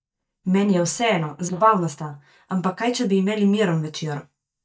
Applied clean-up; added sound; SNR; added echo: neural mask model DeepFilterNet 3.